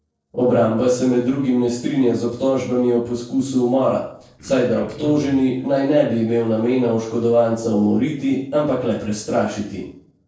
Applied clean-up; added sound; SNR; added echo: neural separator model SepFormer DNS4.